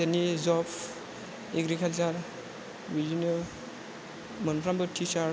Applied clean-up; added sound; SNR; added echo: none; none; none; none.